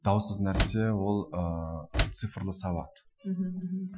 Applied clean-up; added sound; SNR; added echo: classical method Wiener filter.